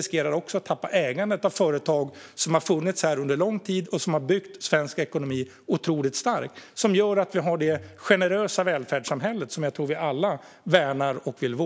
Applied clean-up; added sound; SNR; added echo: none; none; none; none.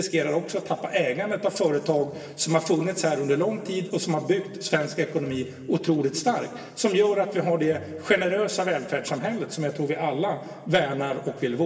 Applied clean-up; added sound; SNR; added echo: none; none; none; reverberation time 2.3 s.